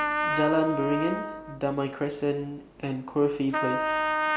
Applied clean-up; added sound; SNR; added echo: none; Trumpet; 2 dB; none.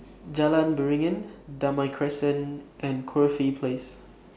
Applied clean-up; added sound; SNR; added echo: none; none; none; none.